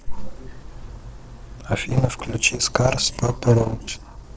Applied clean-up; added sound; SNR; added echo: neural separator model SepFormer DNS4.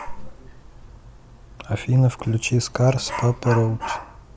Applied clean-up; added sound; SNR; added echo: none; Dog; 13 dB; none.